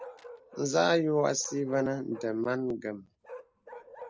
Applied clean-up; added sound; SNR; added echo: none; Bark; 19 dB; none.